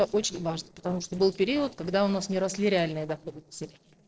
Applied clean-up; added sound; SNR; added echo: neural separator model SepFormer DNS4.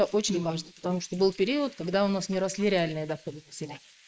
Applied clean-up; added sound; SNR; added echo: neural mask model Resemble Enhance denoiser.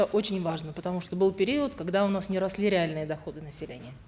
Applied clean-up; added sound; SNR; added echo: none; none; none; none.